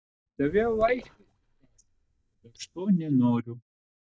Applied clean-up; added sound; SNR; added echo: neural mask model DeepFilterNet 3.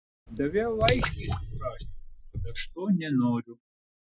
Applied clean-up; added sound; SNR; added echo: classical method Wiener filter.